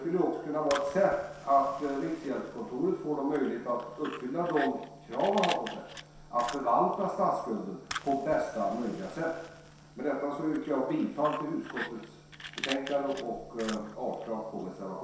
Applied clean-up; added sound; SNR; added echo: none; Fire; 14 dB; reverberation time 0.7 s.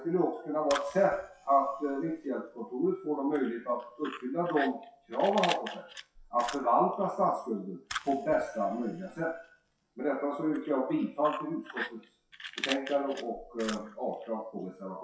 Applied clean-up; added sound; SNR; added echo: classical method WPE with log-MMSE.